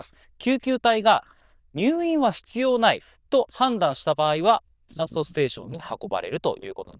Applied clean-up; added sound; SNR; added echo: neural diffusion model UNIVERSE++.